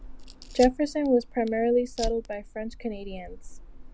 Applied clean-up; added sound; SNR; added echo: none; Fire; 11 dB; none.